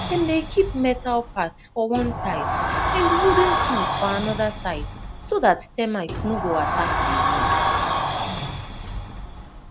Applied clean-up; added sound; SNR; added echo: none; Sliding door; 0 dB; none.